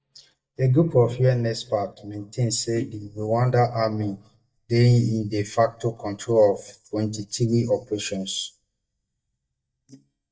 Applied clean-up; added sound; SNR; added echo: neural mask model DeepFilterNet 3.